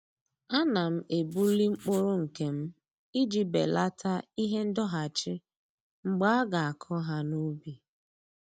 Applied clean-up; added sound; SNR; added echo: none; Writing; 19 dB; none.